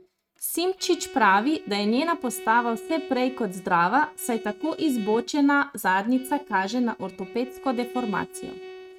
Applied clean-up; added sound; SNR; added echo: neural mask model RNNoise.